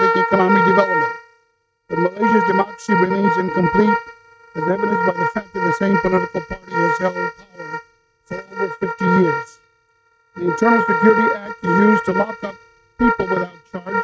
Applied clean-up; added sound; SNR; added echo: neural mask model RNNoise.